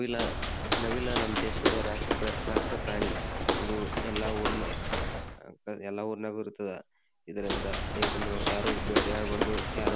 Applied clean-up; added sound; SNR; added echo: none; Walk, footsteps; -4 dB; none.